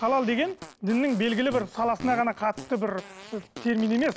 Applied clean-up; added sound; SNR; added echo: none; Fart; 17 dB; none.